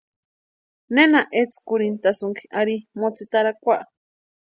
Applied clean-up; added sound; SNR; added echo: none; none; none; none.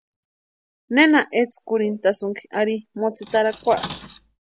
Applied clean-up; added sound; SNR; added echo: none; Cutlery, silverware; 18 dB; none.